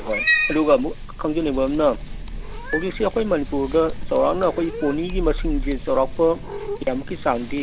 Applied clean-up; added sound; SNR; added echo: none; Cat; 5 dB; none.